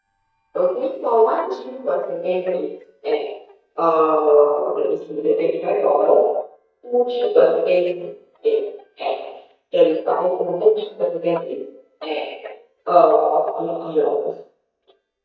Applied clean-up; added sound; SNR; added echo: neural mask model DeepFilterNet 3.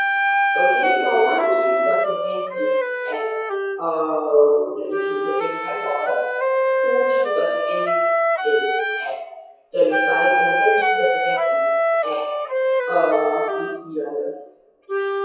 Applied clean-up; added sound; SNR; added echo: classical method WPE with log-MMSE.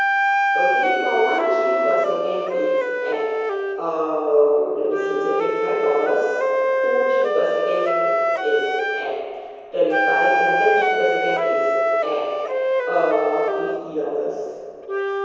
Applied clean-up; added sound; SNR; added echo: none; Wind instrument, woodwind instrument; -1 dB; reverberation time 2.2 s.